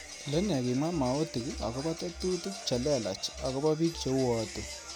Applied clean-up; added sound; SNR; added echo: none; none; none; none.